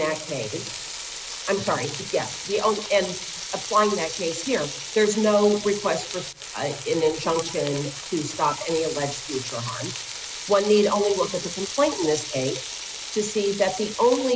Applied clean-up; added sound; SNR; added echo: none; Frying (food); 10 dB; none.